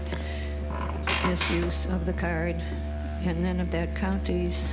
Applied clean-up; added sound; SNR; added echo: none; Musical instrument + Squeak; -1 dB; none.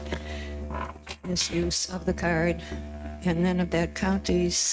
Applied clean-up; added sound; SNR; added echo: neural mask model RNNoise.